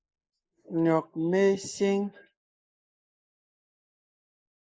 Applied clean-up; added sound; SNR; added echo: neural mask model Resemble Enhance denoiser.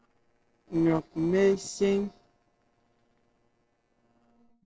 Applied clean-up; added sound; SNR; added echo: neural separator model SepFormer DNS4.